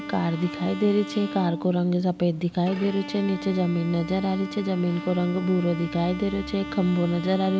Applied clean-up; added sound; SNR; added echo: none; Bowed string instrument; 12 dB; none.